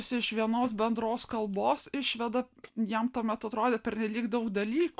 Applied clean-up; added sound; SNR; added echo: neural mask model DeepFilterNet 3.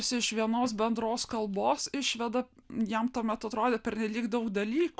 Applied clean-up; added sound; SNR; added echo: none; none; none; none.